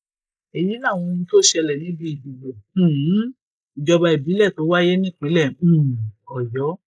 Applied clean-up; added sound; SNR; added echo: neural mask model Resemble Enhance denoiser.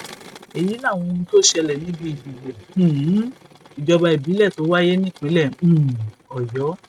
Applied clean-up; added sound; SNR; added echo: neural mask model RNNoise.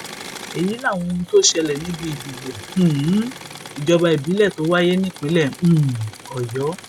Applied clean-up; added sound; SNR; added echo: none; Engine / Mechanisms; 17 dB; none.